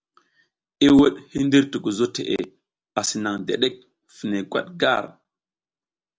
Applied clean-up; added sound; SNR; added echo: none; none; none; none.